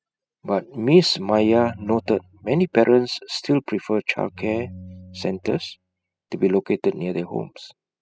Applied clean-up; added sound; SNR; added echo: classical method spectral subtraction.